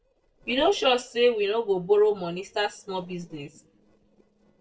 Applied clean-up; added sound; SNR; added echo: neural separator model SepFormer DNS4.